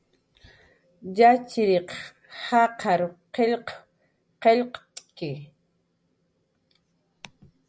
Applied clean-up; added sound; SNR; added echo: none; none; none; none.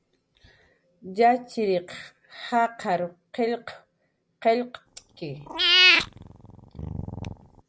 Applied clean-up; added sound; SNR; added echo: none; Meow / Purr; -4 dB; none.